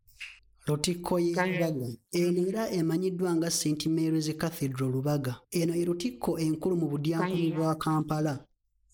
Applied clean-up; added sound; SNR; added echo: neural mask model Resemble Enhance denoiser.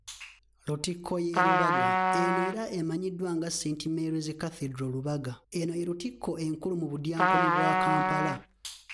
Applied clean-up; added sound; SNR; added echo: none; Trumpet; -5 dB; none.